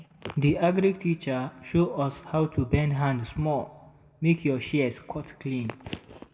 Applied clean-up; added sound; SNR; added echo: none; none; none; reverberation time 1.1 s.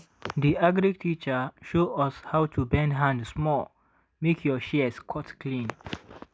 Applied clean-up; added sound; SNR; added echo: none; none; none; none.